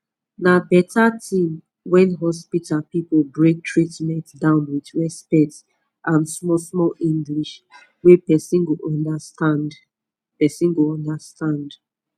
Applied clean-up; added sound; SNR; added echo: none; none; none; none.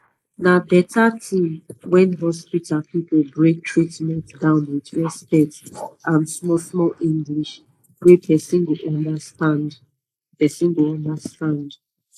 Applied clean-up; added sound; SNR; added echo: neural mask model Resemble Enhance denoiser.